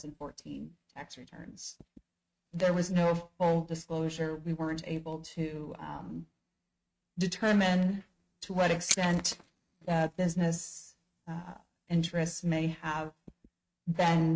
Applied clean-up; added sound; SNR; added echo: neural mask model RNNoise.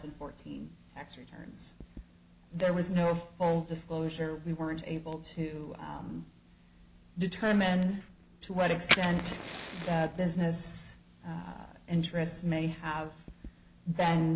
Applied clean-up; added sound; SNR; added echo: none; Fire; 6 dB; none.